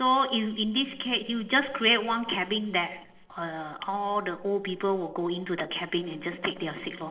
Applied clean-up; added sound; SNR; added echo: neural separator model SepFormer DNS4.